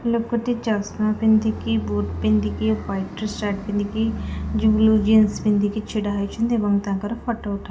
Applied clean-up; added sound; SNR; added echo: none; Fixed-wing aircraft, airplane; 12 dB; reverberation time 0.4 s.